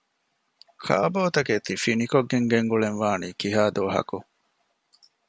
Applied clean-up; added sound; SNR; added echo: none; none; none; none.